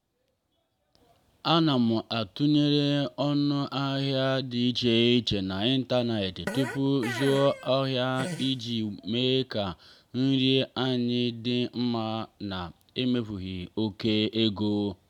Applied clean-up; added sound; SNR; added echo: none; Fart; 11 dB; none.